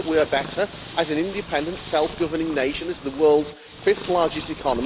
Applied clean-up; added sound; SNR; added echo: none; Purr; 14 dB; none.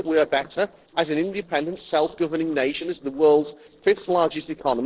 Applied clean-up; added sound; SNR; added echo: neural separator model SepFormer DNS4.